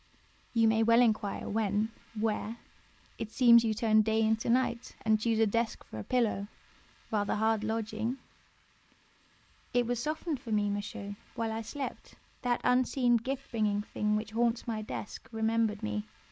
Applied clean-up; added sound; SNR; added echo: neural mask model Resemble Enhance denoiser.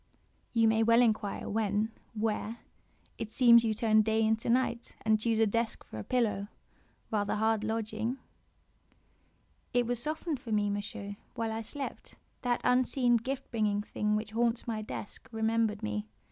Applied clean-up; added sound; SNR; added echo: none; none; none; none.